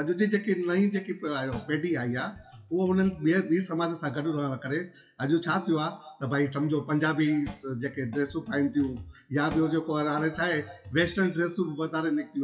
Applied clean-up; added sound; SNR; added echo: classical method WPE with log-MMSE.